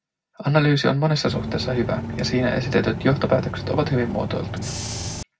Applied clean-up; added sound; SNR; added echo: none; Bus / Engine; 7 dB; reverberation time 0.4 s.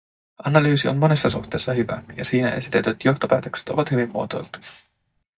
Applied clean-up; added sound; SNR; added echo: neural mask model DeepFilterNet 3.